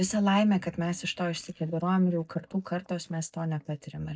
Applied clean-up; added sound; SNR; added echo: neural mask model DeepFilterNet 3.